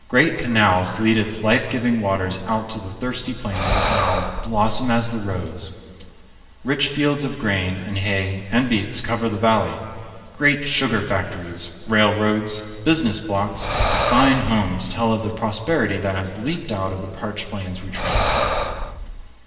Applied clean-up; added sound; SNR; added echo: none; Breathing; 2 dB; reverberation time 1.9 s.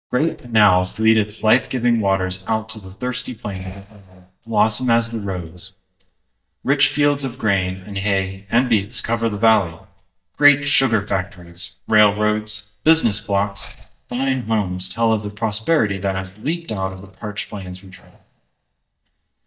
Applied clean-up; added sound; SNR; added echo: neural mask model DeepFilterNet 3.